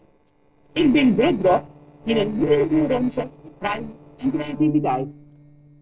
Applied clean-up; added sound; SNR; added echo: neural separator model SepFormer DNS4.